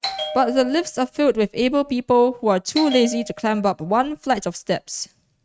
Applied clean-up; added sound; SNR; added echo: neural mask model RNNoise.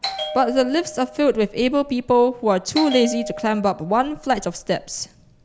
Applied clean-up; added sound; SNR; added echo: none; Bell; 12 dB; none.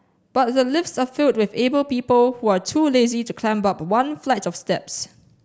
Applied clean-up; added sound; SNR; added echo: none; none; none; none.